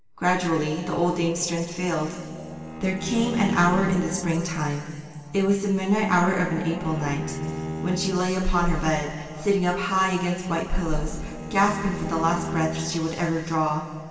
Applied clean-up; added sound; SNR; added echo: none; Bowed string instrument; 11 dB; reverberation time 2.5 s.